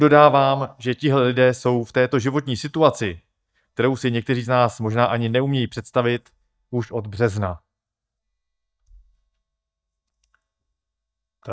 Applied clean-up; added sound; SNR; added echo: neural mask model DeepFilterNet 3.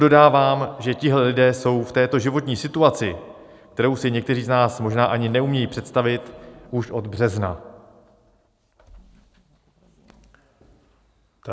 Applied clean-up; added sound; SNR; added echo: none; none; none; none.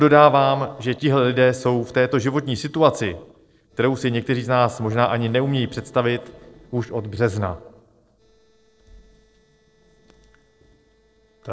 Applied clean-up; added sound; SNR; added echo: neural separator model SepFormer DNS4.